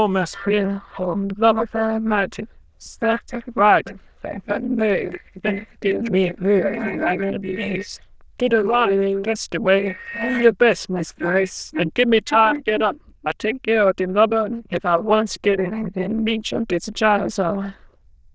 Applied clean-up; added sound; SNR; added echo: neural diffusion model UNIVERSE++.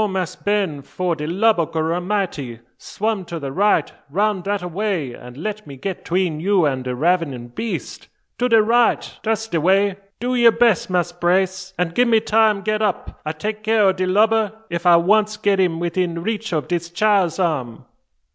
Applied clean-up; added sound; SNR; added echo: none; none; none; none.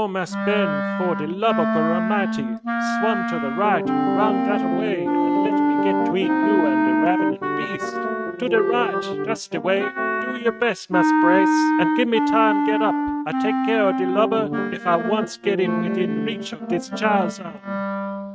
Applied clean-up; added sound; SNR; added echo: neural mask model RNNoise.